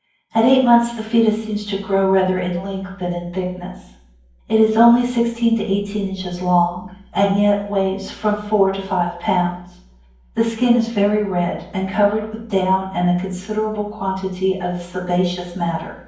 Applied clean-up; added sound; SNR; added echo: none; none; none; reverberation time 0.9 s.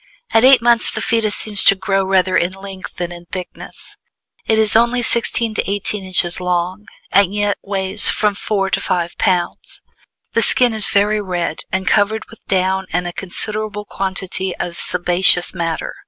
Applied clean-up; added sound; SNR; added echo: none; none; none; none.